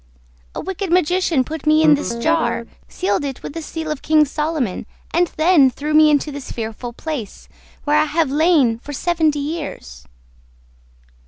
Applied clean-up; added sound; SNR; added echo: none; Guitar; 5 dB; none.